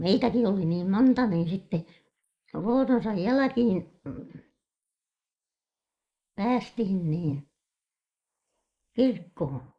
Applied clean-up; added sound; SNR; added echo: neural mask model Resemble Enhance denoiser.